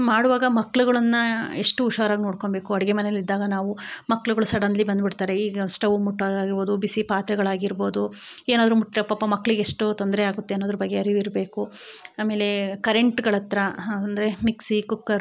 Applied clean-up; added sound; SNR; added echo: none; none; none; none.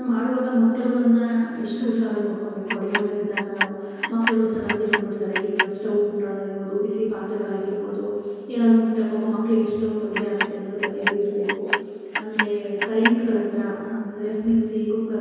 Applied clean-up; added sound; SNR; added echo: none; Clock; 5 dB; reverberation time 2.2 s.